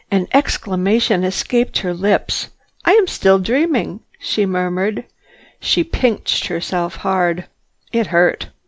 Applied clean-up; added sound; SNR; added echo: none; none; none; none.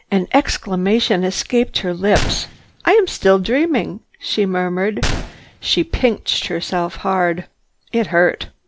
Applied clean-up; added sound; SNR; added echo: none; Gunshot, gunfire; 9 dB; none.